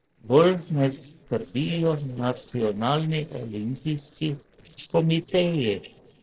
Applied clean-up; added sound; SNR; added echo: neural separator model SepFormer DNS4.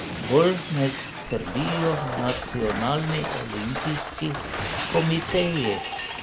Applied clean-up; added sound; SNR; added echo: none; Shatter + Hi-hat; 5 dB; none.